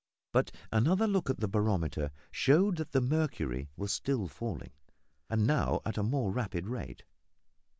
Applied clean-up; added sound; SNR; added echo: none; none; none; none.